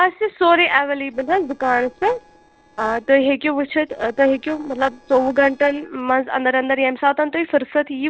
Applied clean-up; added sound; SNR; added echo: neural separator model SepFormer DNS4.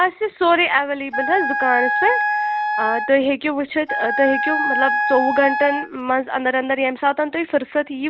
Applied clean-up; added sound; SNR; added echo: none; Wind instrument, woodwind instrument; 2 dB; none.